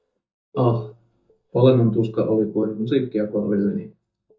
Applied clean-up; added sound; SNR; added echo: neural mask model DeepFilterNet 3.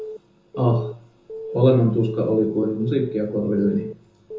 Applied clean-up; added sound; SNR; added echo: none; Alarm / Keyboard (musical); 13 dB; reverberation time 0.6 s.